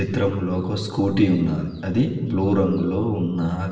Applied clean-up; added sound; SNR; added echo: none; none; none; reverberation time 1.2 s.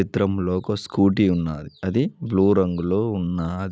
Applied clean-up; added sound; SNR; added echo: none; none; none; none.